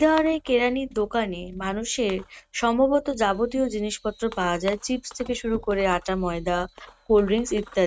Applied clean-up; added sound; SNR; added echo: neural mask model RNNoise.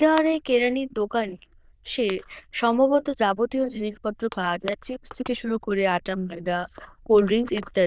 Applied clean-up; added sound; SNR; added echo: neural diffusion model UNIVERSE++.